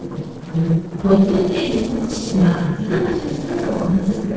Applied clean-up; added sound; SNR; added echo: neural separator model SepFormer DNS4.